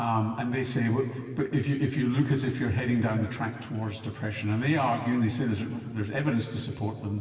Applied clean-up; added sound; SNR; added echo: none; none; none; reverberation time 2.6 s.